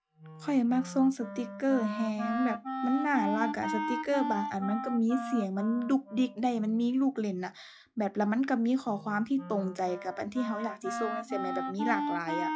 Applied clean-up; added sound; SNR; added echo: classical method log-MMSE.